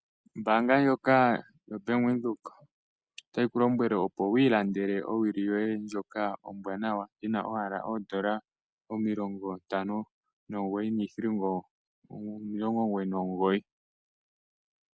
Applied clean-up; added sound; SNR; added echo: none; none; none; none.